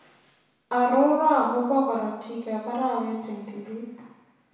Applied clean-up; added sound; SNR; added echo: none; none; none; reverberation time 1.0 s.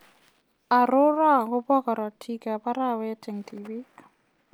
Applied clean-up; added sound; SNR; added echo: none; none; none; none.